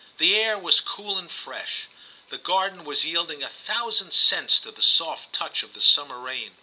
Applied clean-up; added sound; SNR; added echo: none; none; none; none.